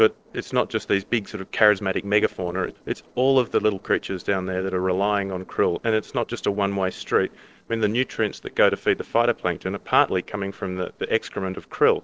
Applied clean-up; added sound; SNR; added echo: neural separator model SepFormer DNS4.